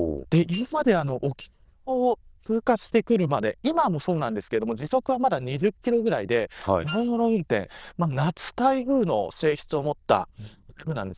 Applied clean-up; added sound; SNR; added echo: neural diffusion model UNIVERSE++.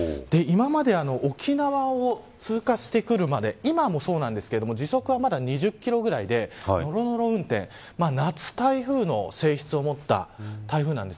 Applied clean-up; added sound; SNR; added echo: none; none; none; none.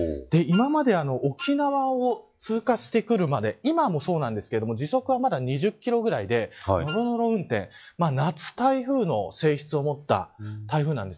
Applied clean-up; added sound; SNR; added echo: classical method log-MMSE.